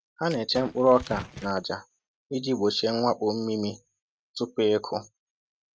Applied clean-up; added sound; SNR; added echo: neural mask model RNNoise.